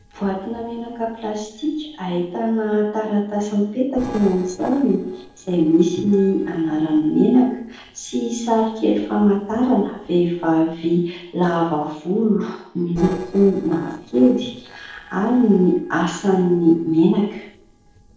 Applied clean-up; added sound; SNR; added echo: neural separator model SepFormer DNS4.